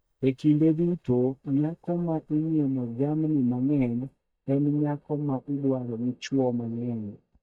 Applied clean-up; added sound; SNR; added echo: neural mask model DeepFilterNet 3.